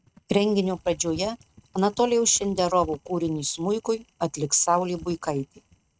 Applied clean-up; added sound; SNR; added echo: neural mask model RNNoise.